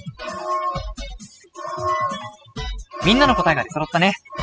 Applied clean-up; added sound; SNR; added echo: classical method spectral subtraction.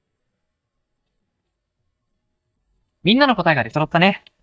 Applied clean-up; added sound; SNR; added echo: neural mask model DeepFilterNet 3.